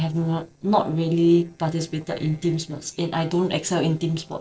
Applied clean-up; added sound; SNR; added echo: neural separator model SepFormer DNS4.